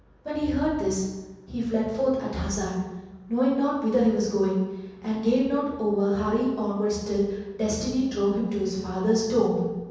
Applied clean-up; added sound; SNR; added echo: none; none; none; reverberation time 1.1 s.